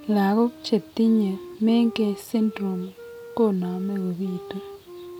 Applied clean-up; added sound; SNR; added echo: none; Wind instrument, woodwind instrument; 17 dB; none.